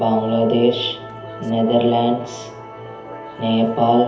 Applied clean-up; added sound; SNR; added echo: none; Musical instrument; 15 dB; reverberation time 1.2 s.